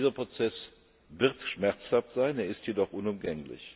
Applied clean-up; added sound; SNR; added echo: none; none; none; none.